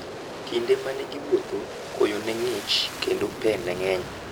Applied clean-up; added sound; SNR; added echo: none; Aircraft; 9 dB; none.